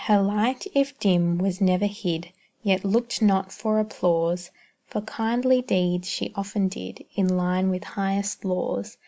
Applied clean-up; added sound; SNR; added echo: none; none; none; none.